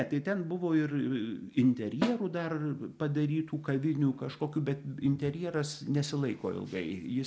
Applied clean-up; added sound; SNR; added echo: none; Snare drum; 9 dB; none.